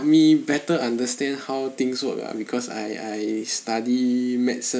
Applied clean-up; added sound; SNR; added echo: neural mask model Resemble Enhance denoiser.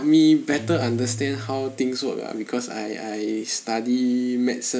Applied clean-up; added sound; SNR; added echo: none; Guitar; 12 dB; none.